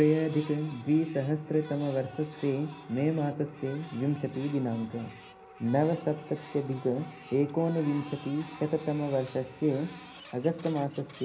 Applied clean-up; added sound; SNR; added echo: none; Printer; 19 dB; reverberation time 0.5 s.